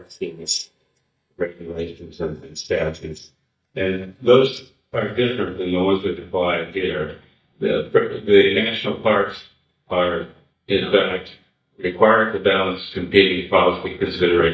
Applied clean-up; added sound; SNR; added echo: neural mask model DeepFilterNet 3.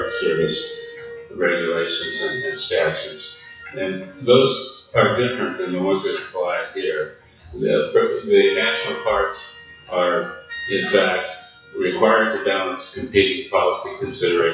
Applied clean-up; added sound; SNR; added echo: classical method WPE with log-MMSE.